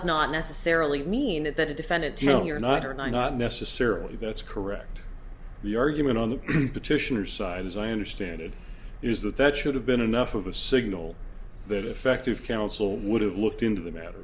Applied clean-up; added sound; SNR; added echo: none; none; none; none.